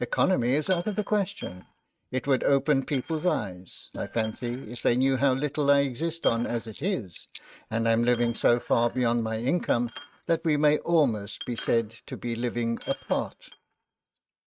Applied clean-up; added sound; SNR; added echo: neural mask model RNNoise.